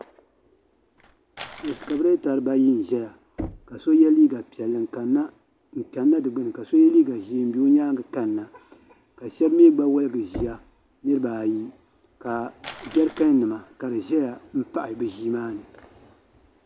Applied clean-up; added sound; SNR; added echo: none; Crumpling, crinkling + Knock; 18 dB; none.